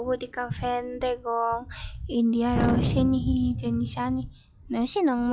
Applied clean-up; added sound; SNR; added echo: classical method log-MMSE.